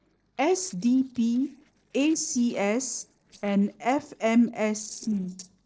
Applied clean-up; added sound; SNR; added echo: neural separator model SepFormer DNS4.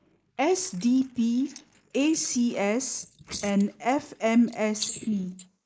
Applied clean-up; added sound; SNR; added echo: neural mask model Resemble Enhance denoiser.